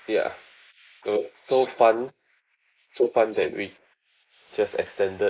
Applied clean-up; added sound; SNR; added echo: neural mask model Resemble Enhance denoiser.